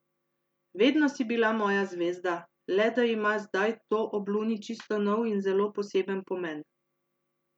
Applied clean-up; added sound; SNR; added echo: none; none; none; none.